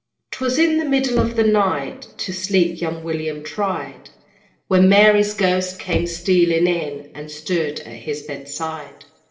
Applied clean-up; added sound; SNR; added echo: none; Knock; 13 dB; reverberation time 0.8 s.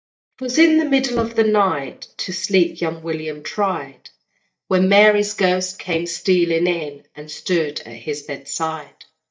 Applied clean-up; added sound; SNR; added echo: neural mask model DeepFilterNet 3.